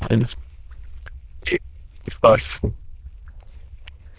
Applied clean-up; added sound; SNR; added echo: neural diffusion model UNIVERSE++.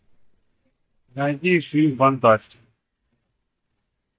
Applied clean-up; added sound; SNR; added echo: neural mask model DeepFilterNet 3.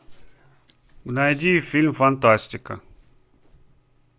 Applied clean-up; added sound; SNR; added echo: none; none; none; none.